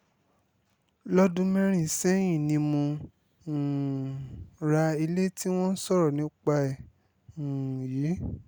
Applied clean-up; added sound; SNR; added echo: none; none; none; none.